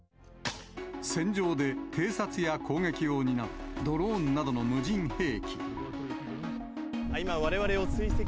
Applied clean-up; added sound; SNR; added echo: none; none; none; none.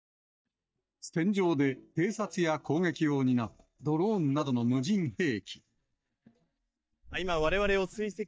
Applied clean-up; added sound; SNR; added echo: neural mask model DeepFilterNet 3.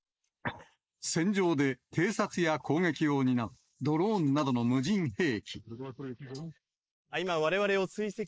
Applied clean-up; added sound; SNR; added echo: neural mask model Resemble Enhance denoiser.